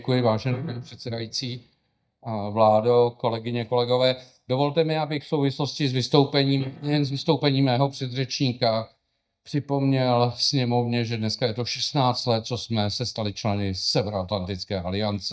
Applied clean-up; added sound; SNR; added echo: neural mask model DeepFilterNet 3.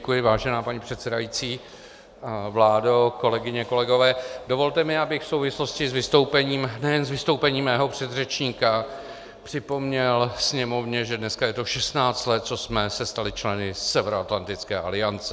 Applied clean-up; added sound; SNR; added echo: none; none; none; none.